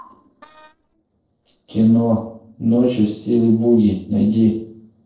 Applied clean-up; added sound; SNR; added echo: neural separator model SepFormer DNS4.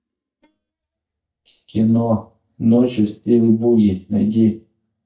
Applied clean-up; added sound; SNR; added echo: neural mask model DeepFilterNet 3.